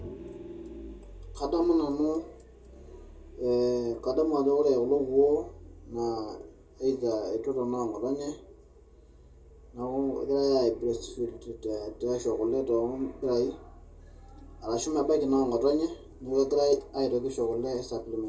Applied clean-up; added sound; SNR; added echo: none; Vehicle; 20 dB; reverberation time 0.2 s.